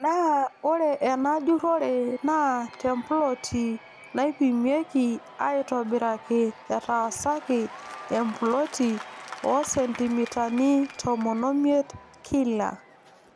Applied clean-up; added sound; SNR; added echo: none; Applause / Crowd / Cheering; 19 dB; none.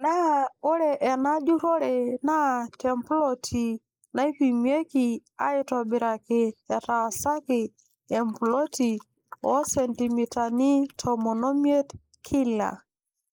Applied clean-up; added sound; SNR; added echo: neural mask model Resemble Enhance denoiser.